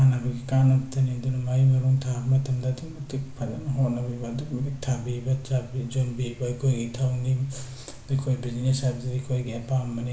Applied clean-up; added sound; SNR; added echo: none; none; none; none.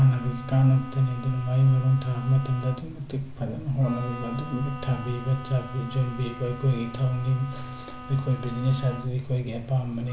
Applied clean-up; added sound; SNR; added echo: none; Bowed string instrument; 16 dB; none.